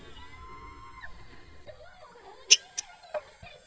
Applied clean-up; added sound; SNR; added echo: neural mask model DeepFilterNet 3.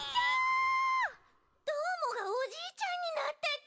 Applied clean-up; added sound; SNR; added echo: none; none; none; none.